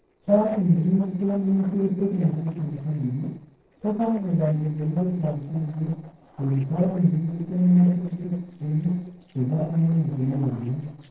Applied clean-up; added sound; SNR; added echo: neural separator model SepFormer DNS4.